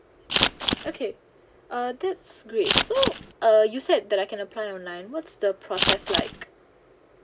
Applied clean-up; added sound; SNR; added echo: none; Scissors; -2 dB; none.